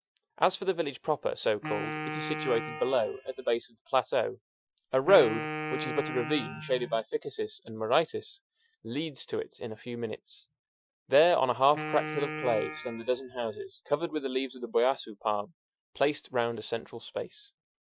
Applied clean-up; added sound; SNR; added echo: classical method Wiener filter.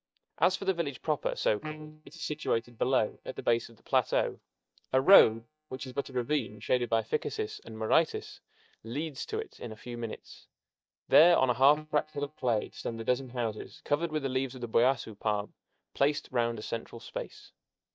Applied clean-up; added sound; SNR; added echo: neural mask model DeepFilterNet 3.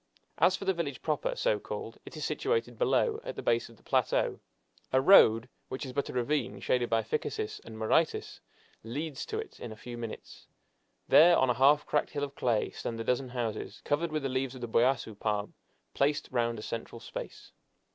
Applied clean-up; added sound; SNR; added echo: none; none; none; none.